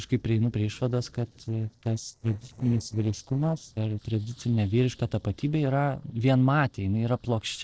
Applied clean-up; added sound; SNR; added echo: neural separator model SepFormer DNS4.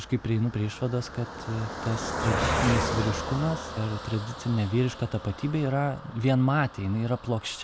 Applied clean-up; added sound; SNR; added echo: none; Car passing by; 6 dB; none.